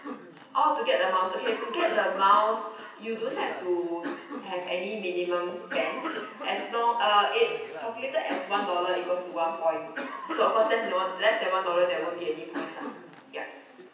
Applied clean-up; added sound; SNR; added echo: none; Cough; 12 dB; reverberation time 0.9 s.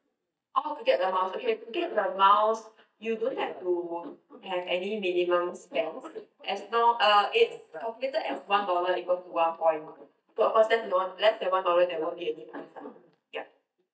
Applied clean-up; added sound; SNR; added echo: neural mask model DeepFilterNet 3.